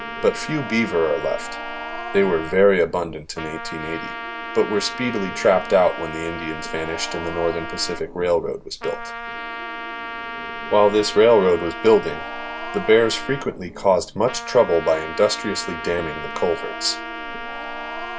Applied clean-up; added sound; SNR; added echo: none; Trumpet + Growling; 9 dB; none.